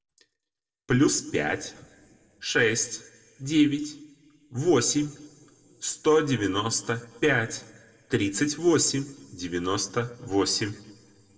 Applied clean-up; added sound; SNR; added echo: none; none; none; reverberation time 1.0 s.